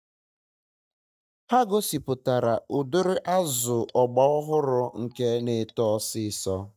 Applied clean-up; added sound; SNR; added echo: neural mask model DeepFilterNet 3.